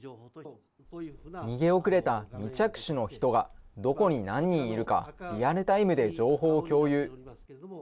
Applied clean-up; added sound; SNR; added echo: none; none; none; none.